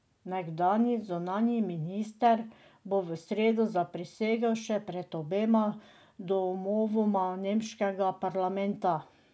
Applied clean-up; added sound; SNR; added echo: none; none; none; none.